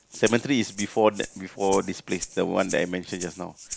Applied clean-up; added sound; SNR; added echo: none; Rattle (instrument); 14 dB; none.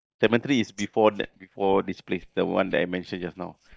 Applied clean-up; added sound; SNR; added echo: neural mask model DeepFilterNet 3.